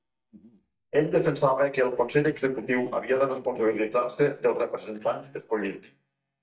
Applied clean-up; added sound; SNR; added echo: neural mask model DeepFilterNet 3.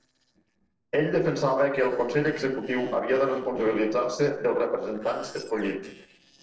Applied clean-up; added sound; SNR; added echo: neural separator model SepFormer DNS4.